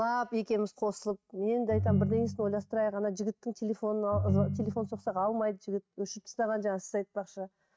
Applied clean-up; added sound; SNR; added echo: neural mask model RNNoise.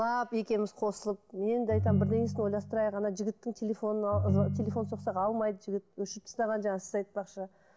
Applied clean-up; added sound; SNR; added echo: none; Ringtone; 0 dB; none.